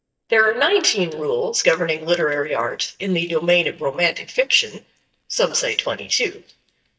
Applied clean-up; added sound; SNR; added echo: neural mask model DeepFilterNet 3.